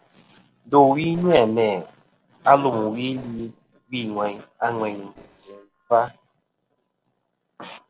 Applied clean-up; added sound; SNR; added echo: neural separator model SepFormer DNS4.